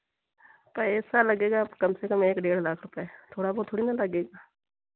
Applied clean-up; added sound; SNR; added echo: none; none; none; none.